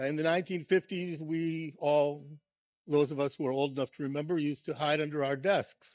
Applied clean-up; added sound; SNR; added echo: neural mask model DeepFilterNet 3.